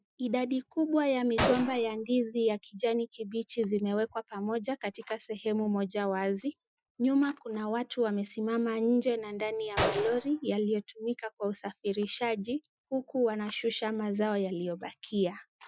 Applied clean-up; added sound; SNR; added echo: classical method Wiener filter.